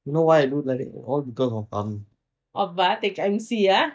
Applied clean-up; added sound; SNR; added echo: neural mask model DeepFilterNet 3.